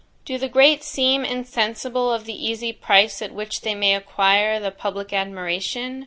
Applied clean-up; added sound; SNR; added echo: none; none; none; none.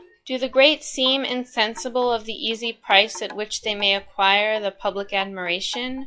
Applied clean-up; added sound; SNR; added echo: classical method log-MMSE.